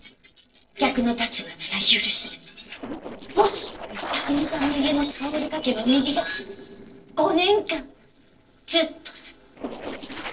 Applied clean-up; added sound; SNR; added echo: neural separator model SepFormer DNS4.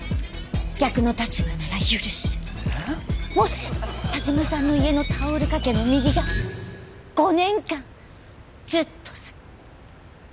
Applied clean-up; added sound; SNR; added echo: none; none; none; none.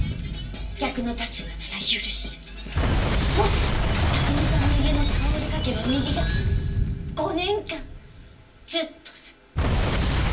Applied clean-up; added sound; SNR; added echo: none; Boom; -3 dB; reverberation time 0.3 s.